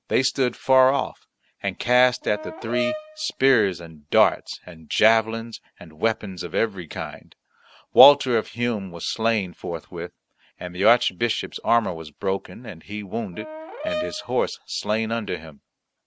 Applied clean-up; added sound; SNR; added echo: none; Brass instrument; 9 dB; none.